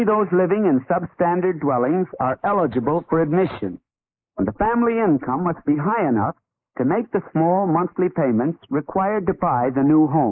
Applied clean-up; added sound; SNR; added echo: neural mask model Resemble Enhance denoiser.